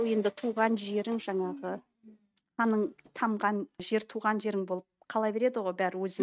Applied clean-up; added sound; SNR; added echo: neural mask model RNNoise.